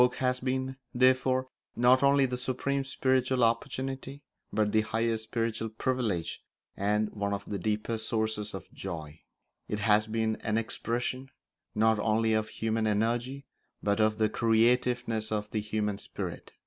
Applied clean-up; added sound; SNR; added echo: none; none; none; none.